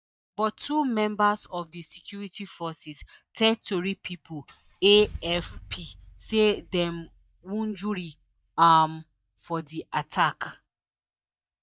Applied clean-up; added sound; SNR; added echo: neural mask model DeepFilterNet 3.